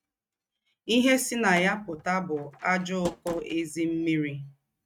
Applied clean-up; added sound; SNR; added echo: neural mask model RNNoise.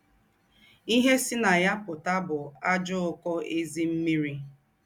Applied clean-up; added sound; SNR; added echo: none; none; none; none.